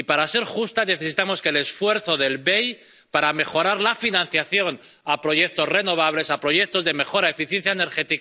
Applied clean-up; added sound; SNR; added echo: none; none; none; none.